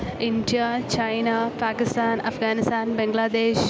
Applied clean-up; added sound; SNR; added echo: none; none; none; none.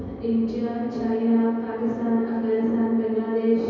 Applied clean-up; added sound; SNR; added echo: none; none; none; reverberation time 2.2 s.